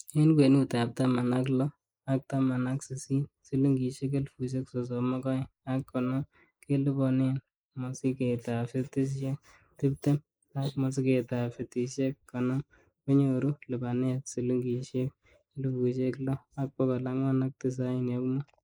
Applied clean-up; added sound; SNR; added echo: neural mask model Resemble Enhance denoiser.